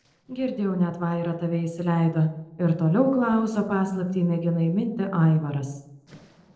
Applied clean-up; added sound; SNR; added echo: neural separator model SepFormer DNS4.